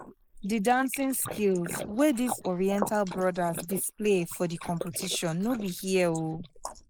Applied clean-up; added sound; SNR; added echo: neural mask model Resemble Enhance denoiser.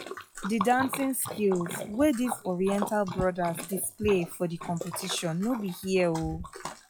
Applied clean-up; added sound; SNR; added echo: classical method log-MMSE.